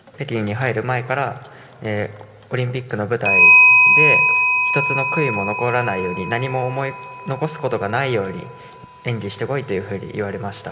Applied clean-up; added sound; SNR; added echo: none; Clock; -3 dB; none.